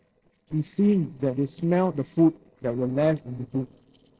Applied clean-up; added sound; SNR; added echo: neural separator model SepFormer DNS4.